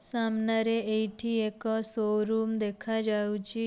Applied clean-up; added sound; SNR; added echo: none; none; none; none.